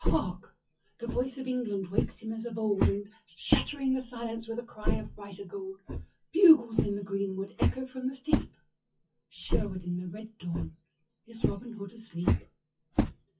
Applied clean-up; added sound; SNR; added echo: classical method WPE with log-MMSE.